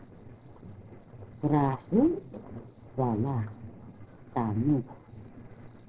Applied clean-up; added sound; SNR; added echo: neural separator model SepFormer DNS4.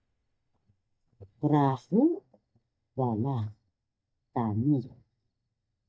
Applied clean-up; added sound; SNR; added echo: neural mask model DeepFilterNet 3.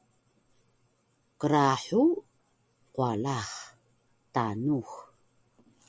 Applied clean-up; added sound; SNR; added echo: none; none; none; none.